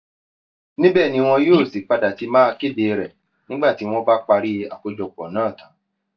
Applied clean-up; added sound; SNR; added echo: neural mask model DeepFilterNet 3.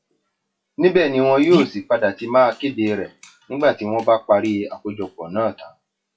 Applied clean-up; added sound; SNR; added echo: classical method WPE with log-MMSE.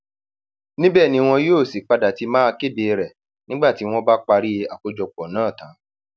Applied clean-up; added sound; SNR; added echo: none; none; none; none.